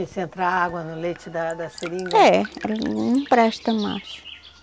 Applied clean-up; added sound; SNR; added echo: none; Drip; 19 dB; none.